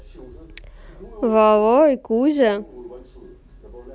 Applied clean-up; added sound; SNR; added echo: none; none; none; none.